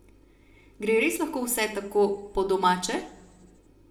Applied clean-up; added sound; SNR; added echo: none; none; none; reverberation time 0.6 s.